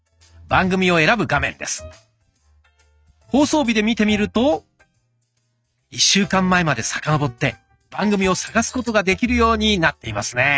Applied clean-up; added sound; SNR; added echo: neural mask model RNNoise.